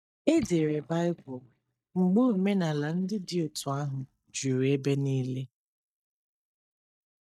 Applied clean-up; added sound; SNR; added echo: neural mask model DeepFilterNet 3.